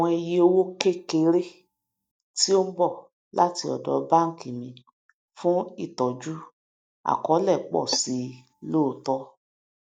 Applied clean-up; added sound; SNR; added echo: neural mask model DeepFilterNet 3.